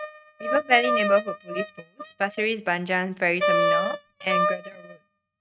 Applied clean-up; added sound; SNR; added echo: neural mask model RNNoise.